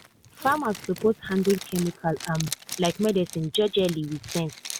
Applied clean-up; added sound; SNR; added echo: none; Zipper (clothing); 13 dB; none.